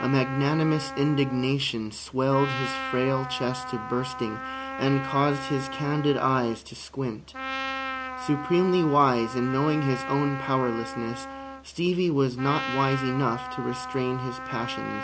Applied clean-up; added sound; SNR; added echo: none; Trumpet; 8 dB; none.